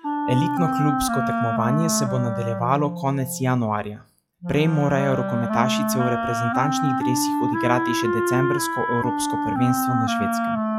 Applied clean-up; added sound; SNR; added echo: classical method log-MMSE.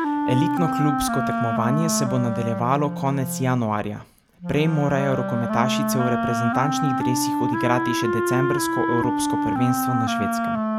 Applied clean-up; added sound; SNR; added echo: none; Wind instrument, woodwind instrument; 0 dB; none.